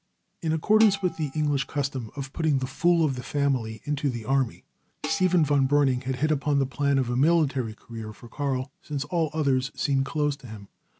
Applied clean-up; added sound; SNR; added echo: none; Dishes, pots, and pans; 18 dB; none.